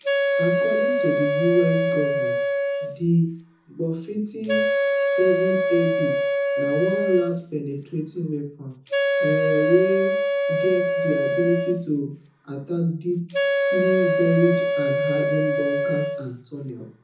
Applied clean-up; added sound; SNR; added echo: none; Wind instrument, woodwind instrument; -2 dB; reverberation time 0.5 s.